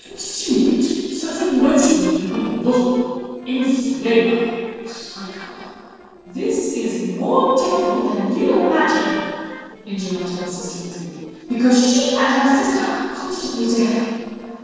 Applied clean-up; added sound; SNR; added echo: neural separator model SepFormer DNS4.